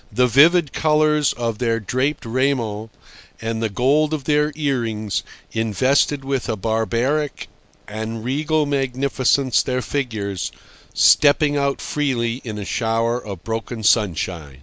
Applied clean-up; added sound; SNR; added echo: none; none; none; none.